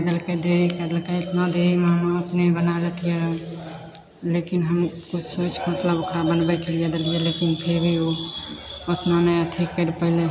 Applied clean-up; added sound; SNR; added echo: none; none; none; none.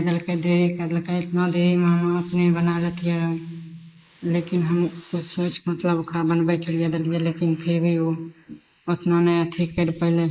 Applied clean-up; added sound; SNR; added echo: neural mask model Resemble Enhance denoiser.